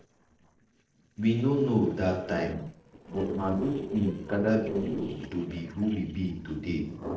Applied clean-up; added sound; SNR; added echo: neural separator model SepFormer DNS4.